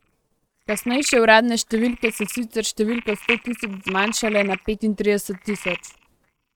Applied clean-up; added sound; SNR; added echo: neural mask model RNNoise.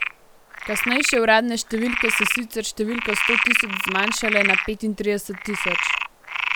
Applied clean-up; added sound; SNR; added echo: none; Frog; 0 dB; none.